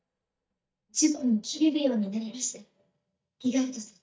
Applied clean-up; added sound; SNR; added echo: neural mask model DeepFilterNet 3.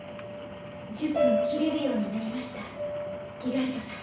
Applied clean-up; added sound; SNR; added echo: none; Rain; 15 dB; reverberation time 0.7 s.